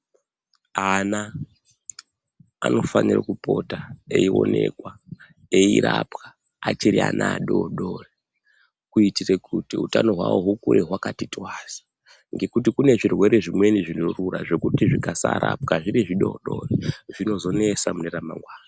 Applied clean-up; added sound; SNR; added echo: none; none; none; none.